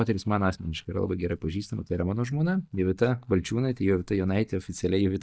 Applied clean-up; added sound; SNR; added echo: neural mask model DeepFilterNet 3.